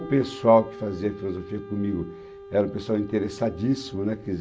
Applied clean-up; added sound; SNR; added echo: none; Wind instrument, woodwind instrument; 16 dB; none.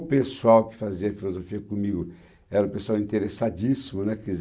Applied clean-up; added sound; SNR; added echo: none; none; none; none.